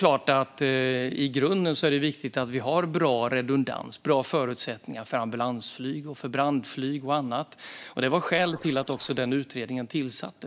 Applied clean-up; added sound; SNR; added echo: neural mask model Resemble Enhance denoiser.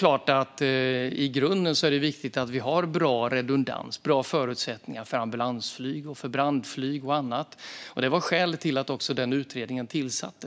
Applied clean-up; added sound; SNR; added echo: none; none; none; none.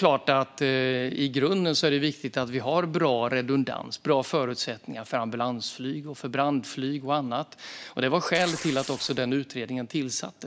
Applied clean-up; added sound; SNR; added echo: none; Tearing; 12 dB; none.